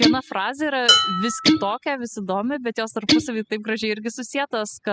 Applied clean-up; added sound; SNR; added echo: classical method spectral subtraction.